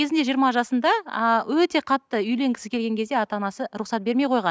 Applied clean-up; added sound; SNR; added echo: none; none; none; none.